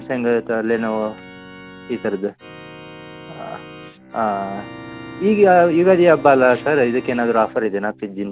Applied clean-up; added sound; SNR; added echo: none; Bowed string instrument + Organ; 17 dB; none.